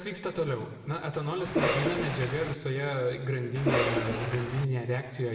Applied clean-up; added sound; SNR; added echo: none; Cough; -1 dB; reverberation time 1.6 s.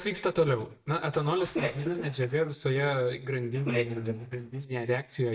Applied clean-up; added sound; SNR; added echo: neural mask model DeepFilterNet 3.